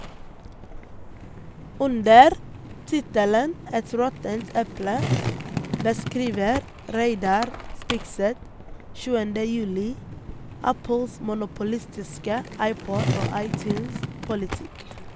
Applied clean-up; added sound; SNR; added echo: none; Skateboard; 8 dB; none.